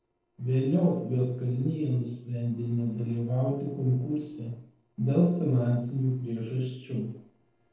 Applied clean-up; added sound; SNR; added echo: neural separator model SepFormer DNS4.